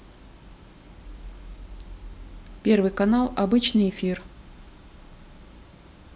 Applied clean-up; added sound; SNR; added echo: none; none; none; none.